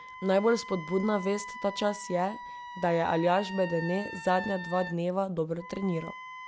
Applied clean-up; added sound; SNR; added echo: none; Wind instrument, woodwind instrument; 12 dB; none.